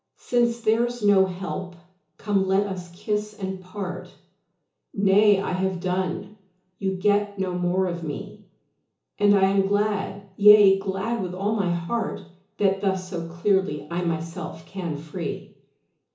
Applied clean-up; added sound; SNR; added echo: none; none; none; reverberation time 0.8 s.